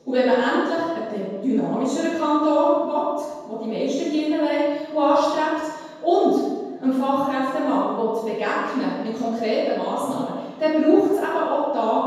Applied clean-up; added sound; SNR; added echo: none; none; none; reverberation time 1.2 s.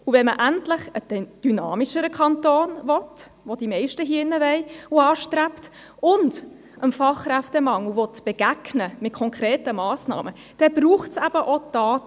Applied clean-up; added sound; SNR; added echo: none; none; none; none.